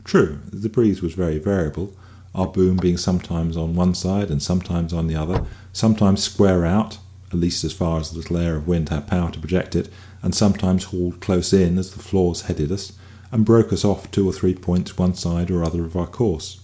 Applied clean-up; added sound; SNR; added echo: none; Slam / Car; 15 dB; none.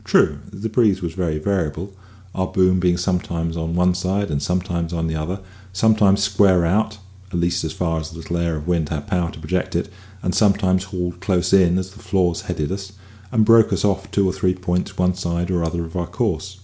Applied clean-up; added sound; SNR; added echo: none; none; none; none.